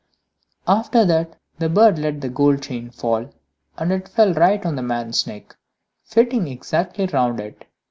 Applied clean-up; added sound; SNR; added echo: none; none; none; none.